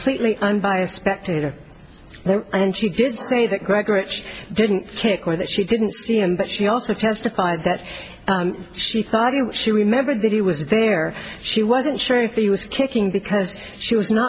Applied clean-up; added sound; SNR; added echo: none; none; none; none.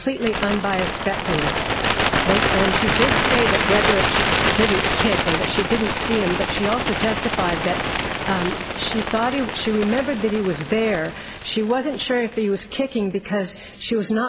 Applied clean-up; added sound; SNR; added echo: none; Bird; 0 dB; none.